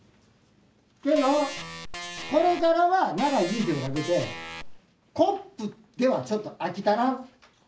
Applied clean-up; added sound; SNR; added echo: none; Organ; 10 dB; none.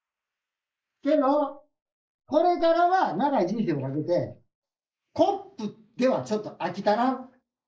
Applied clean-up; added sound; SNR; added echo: neural mask model Resemble Enhance denoiser.